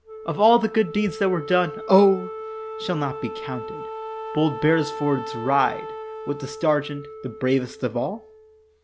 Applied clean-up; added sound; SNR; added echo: none; Wind instrument, woodwind instrument; 11 dB; none.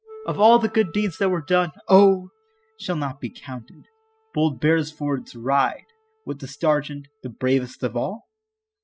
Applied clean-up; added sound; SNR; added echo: classical method spectral subtraction.